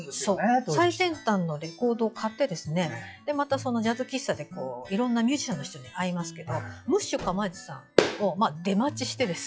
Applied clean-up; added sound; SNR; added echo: classical method log-MMSE.